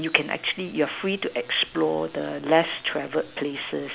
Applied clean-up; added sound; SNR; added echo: none; none; none; none.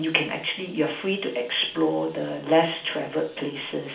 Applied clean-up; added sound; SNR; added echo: none; none; none; reverberation time 0.4 s.